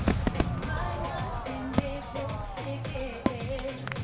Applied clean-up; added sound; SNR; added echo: none; Crowd / Fireworks; -2 dB; reverberation time 0.3 s.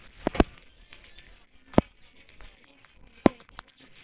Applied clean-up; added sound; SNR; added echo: neural separator model SepFormer WHAMR!.